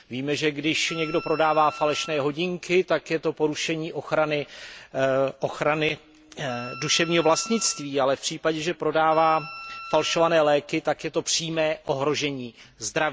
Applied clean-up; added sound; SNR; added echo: none; Wind instrument, woodwind instrument; 16 dB; none.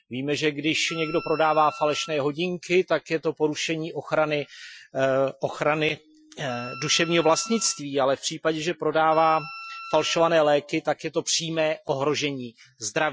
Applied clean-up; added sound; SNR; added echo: classical method Wiener filter.